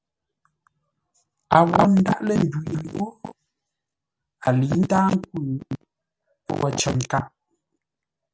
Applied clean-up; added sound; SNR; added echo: none; none; none; none.